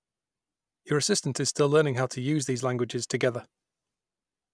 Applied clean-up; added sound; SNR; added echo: none; none; none; none.